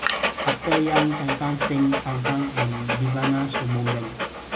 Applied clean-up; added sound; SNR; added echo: none; Dog; 2 dB; reverberation time 0.4 s.